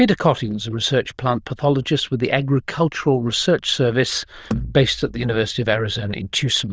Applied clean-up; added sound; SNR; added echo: neural diffusion model UNIVERSE++.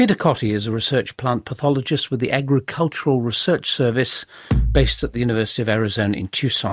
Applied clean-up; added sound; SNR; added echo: neural mask model RNNoise.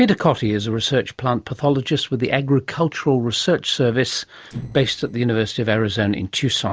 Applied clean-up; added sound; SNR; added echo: neural separator model SepFormer DNS4.